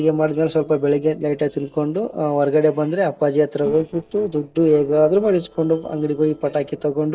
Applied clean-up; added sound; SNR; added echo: neural separator model SepFormer DNS4.